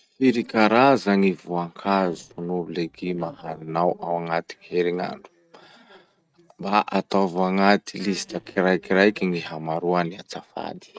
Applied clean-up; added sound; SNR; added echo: neural separator model SepFormer DNS4.